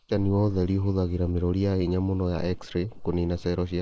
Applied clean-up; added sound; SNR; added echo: neural mask model Resemble Enhance denoiser.